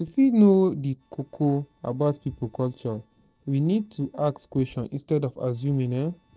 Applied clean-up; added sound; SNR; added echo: neural separator model SepFormer DNS4.